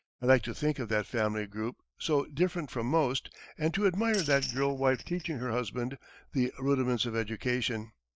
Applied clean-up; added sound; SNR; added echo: neural mask model DeepFilterNet 3.